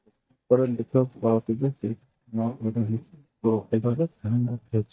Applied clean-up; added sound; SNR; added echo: neural mask model DeepFilterNet 3.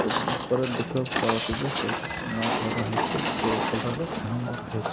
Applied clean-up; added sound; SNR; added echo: none; Walk, footsteps; -3 dB; none.